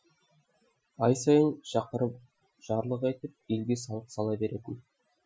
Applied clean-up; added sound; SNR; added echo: classical method Wiener filter.